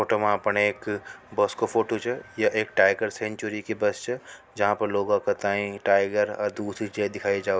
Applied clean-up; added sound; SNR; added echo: none; none; none; none.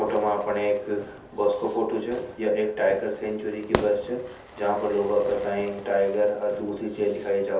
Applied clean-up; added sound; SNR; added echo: none; Fire / Fireworks; 13 dB; reverberation time 0.5 s.